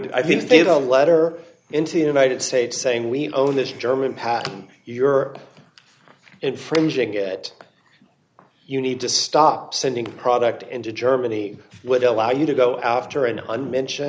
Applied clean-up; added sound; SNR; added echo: none; none; none; none.